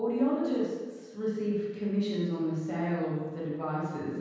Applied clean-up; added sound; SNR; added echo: none; none; none; reverberation time 1.2 s.